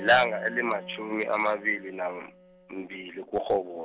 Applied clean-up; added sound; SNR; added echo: none; Bowed string instrument; 18 dB; none.